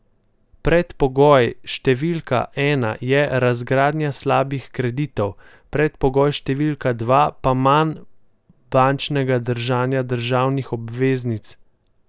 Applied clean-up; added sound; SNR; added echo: none; none; none; none.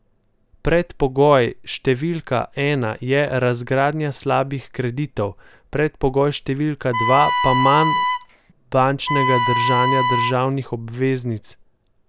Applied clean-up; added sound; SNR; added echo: none; Wind instrument, woodwind instrument; -1 dB; none.